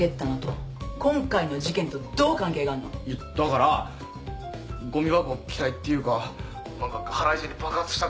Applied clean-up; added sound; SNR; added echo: none; none; none; none.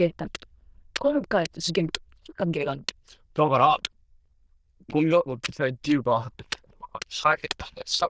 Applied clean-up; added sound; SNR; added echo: neural diffusion model UNIVERSE++.